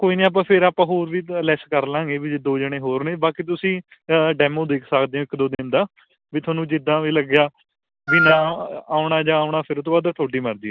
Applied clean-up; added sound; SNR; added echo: none; Wind instrument, woodwind instrument; 0 dB; none.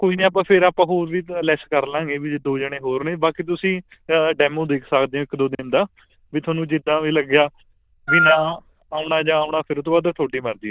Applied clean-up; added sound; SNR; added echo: neural diffusion model UNIVERSE++.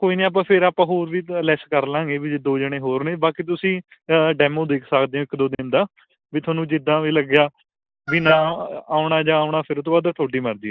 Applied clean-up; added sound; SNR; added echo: neural mask model DeepFilterNet 3.